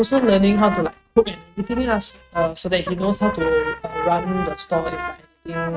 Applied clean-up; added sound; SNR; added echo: neural mask model RNNoise.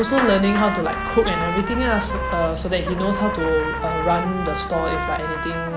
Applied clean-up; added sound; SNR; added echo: none; Clapping + Trumpet; 5 dB; none.